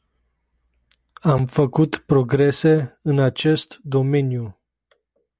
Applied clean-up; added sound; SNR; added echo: none; none; none; none.